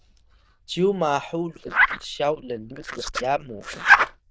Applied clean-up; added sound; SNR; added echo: neural diffusion model UNIVERSE++.